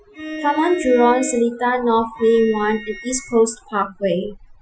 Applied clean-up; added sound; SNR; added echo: classical method Wiener filter.